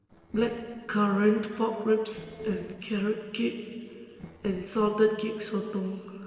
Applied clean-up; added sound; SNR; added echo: neural separator model SepFormer DNS4.